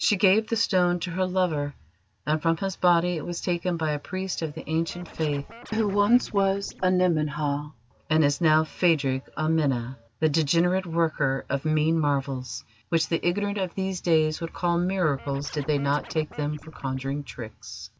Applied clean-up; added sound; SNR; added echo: none; Scratching (performance technique); 19 dB; none.